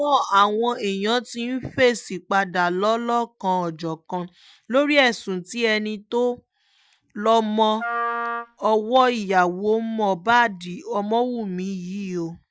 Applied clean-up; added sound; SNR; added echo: none; Wind instrument, woodwind instrument; 8 dB; none.